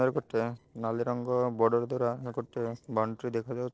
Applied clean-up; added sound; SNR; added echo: neural separator model SepFormer DNS4.